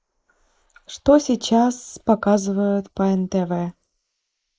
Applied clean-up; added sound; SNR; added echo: neural mask model Resemble Enhance denoiser.